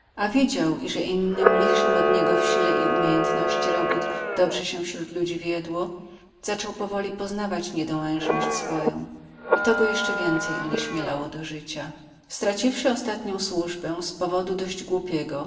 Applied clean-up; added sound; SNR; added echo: none; Camera; 1 dB; reverberation time 1.0 s.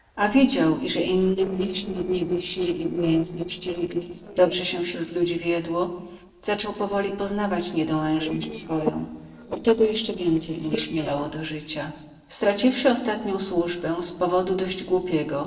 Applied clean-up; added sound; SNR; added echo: neural separator model SepFormer DNS4.